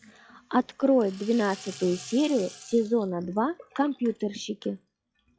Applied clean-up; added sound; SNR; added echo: classical method log-MMSE.